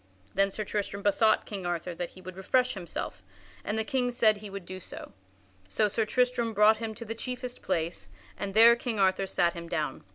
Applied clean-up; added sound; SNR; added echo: none; none; none; none.